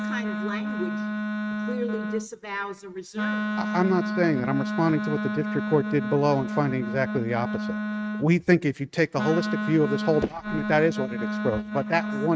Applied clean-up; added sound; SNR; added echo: neural mask model RNNoise.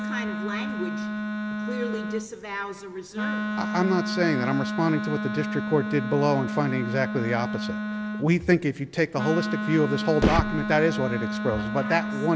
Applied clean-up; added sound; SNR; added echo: none; Wind instrument, woodwind instrument; 4 dB; none.